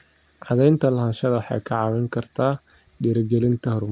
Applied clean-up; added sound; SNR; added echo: none; none; none; none.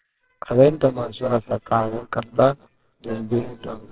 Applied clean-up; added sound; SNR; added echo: neural separator model SepFormer WHAMR!.